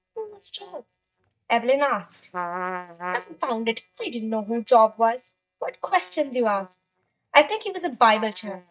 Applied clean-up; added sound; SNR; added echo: neural mask model DeepFilterNet 3.